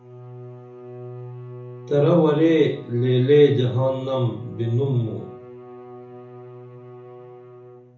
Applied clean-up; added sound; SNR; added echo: none; Bowed string instrument; 17 dB; reverberation time 0.6 s.